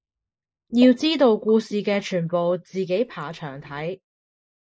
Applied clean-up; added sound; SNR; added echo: neural mask model Resemble Enhance denoiser.